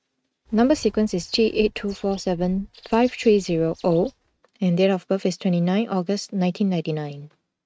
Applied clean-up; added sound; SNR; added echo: neural mask model RNNoise.